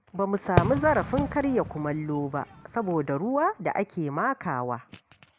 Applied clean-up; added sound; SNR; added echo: none; Fireworks; 5 dB; none.